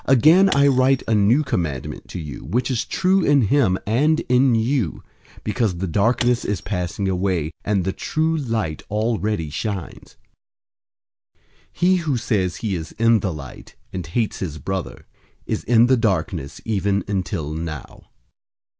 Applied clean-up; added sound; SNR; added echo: none; Shatter / Crushing; 17 dB; none.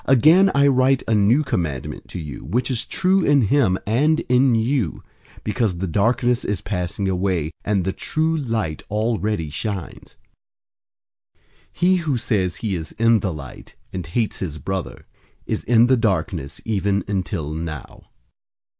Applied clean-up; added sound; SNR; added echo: none; none; none; none.